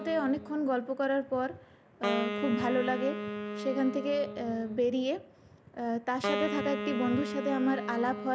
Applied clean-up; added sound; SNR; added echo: none; Wind instrument, woodwind instrument; 6 dB; none.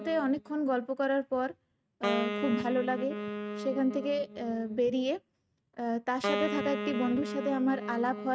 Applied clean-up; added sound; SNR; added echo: neural mask model RNNoise.